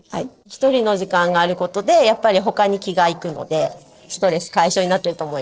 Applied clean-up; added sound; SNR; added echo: neural separator model SepFormer DNS4.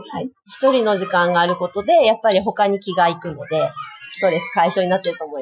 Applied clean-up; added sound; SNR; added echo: classical method Wiener filter.